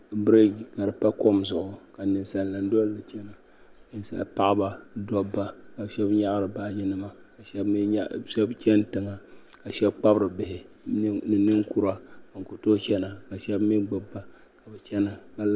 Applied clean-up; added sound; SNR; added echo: none; none; none; none.